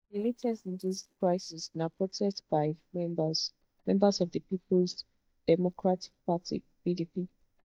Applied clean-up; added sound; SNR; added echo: neural mask model DeepFilterNet 3.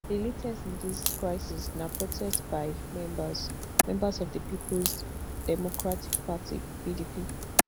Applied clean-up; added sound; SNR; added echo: none; Crack; -1 dB; none.